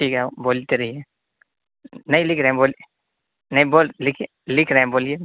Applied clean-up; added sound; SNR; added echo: none; none; none; none.